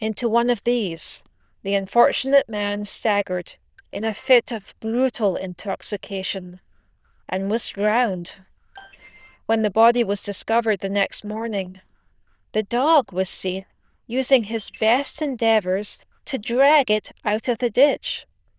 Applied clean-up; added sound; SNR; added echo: neural diffusion model UNIVERSE++.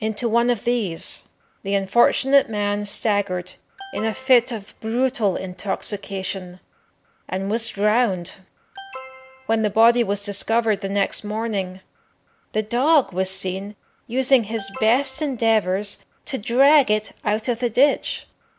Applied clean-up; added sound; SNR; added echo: none; Alarm; 18 dB; none.